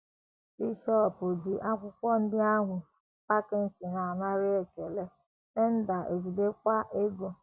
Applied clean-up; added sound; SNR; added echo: none; none; none; none.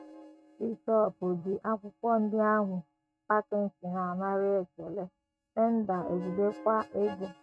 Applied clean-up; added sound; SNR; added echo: neural mask model RNNoise.